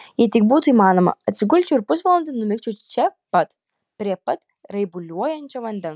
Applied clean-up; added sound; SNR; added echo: none; none; none; none.